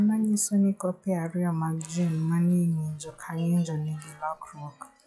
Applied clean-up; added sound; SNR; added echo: classical method log-MMSE.